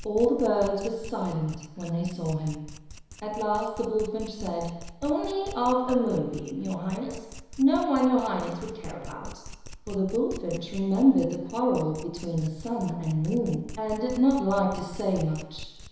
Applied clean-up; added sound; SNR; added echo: none; Domestic sounds, home sounds; 15 dB; reverberation time 1.0 s.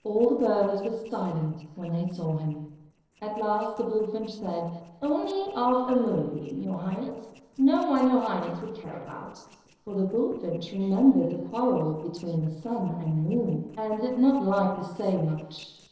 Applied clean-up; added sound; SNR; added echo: neural separator model SepFormer DNS4.